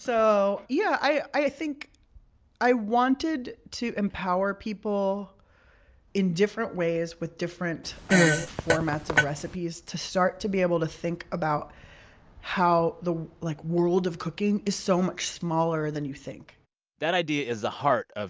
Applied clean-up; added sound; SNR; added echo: none; Fart; -2 dB; none.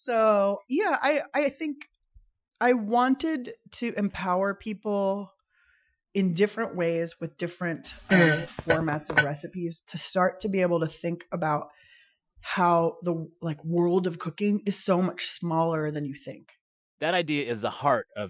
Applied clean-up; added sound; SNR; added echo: classical method Wiener filter.